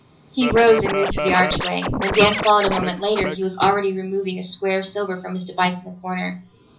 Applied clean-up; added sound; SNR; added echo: none; Scratching (performance technique); 5 dB; reverberation time 0.5 s.